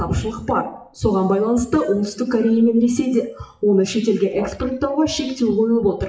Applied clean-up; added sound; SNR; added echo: classical method WPE with log-MMSE.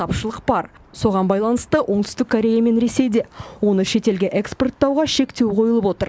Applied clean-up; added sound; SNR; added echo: none; none; none; none.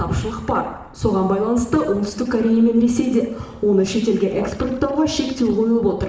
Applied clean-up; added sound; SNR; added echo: none; Brass instrument; 17 dB; reverberation time 0.9 s.